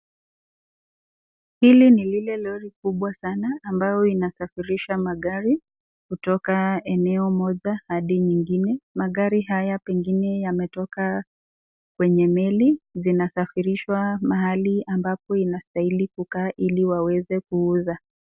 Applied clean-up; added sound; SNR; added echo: none; none; none; none.